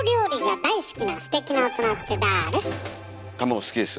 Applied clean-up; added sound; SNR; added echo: none; Scratching (performance technique); 12 dB; none.